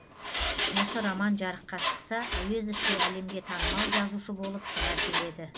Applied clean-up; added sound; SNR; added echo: none; Mechanisms; -3 dB; none.